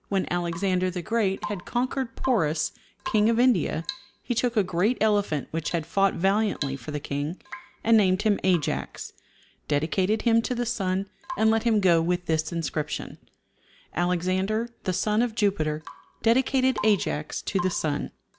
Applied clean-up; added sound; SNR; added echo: none; Drip / Water tap, faucet / Rain; 18 dB; none.